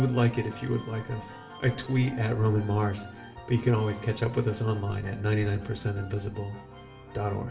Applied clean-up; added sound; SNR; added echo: none; none; none; reverberation time 0.6 s.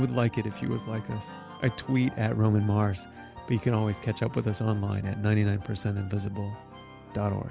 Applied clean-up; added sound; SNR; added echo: none; none; none; none.